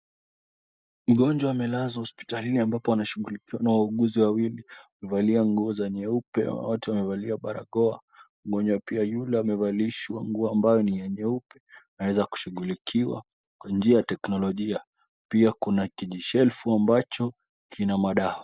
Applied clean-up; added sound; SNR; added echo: neural mask model DeepFilterNet 3.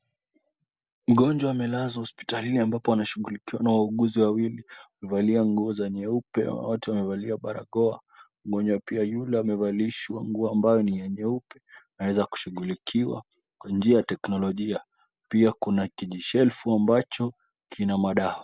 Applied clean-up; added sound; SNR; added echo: none; none; none; none.